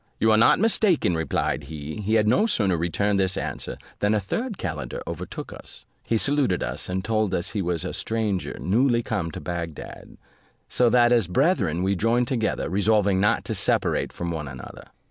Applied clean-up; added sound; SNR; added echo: none; none; none; none.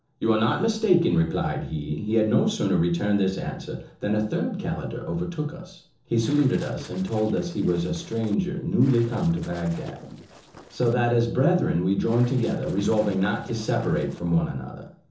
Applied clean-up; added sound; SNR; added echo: neural separator model SepFormer DNS4.